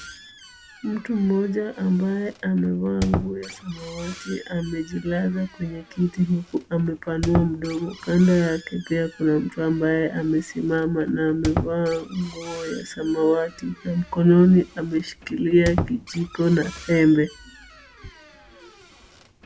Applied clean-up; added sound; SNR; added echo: none; Squeak; 13 dB; none.